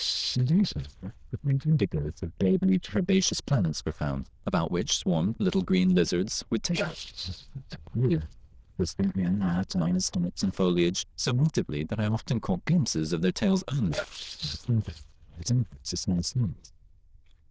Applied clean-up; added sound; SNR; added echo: neural diffusion model UNIVERSE++.